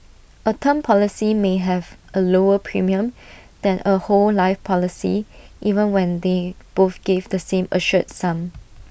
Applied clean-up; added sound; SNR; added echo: none; none; none; none.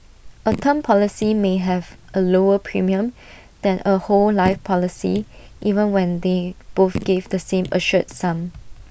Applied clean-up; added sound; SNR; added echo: none; Raindrop / Drip; 15 dB; none.